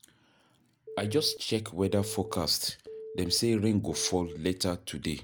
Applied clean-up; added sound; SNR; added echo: none; Telephone; 13 dB; none.